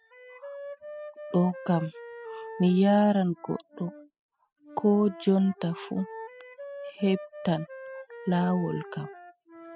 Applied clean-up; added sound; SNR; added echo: classical method spectral subtraction.